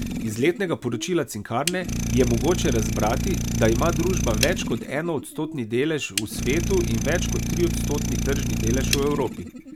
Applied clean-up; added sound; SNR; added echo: none; Idling; 1 dB; none.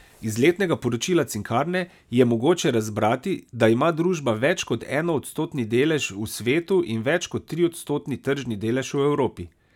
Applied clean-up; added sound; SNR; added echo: none; none; none; none.